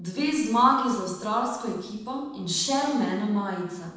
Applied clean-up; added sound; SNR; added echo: neural separator model SepFormer DNS4.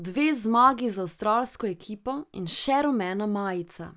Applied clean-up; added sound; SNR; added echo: none; none; none; none.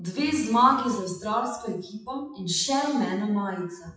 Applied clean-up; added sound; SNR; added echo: classical method WPE with log-MMSE.